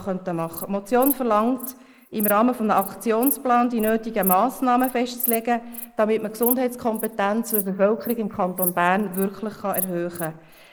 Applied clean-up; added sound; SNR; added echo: neural mask model Resemble Enhance denoiser.